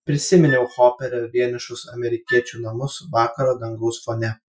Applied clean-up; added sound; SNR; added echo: classical method Wiener filter.